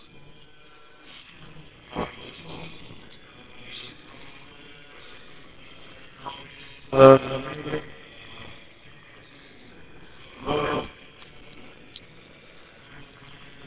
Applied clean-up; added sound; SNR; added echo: neural separator model SepFormer WHAMR!.